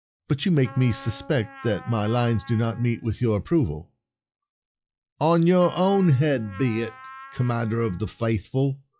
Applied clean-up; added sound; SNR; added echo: classical method log-MMSE.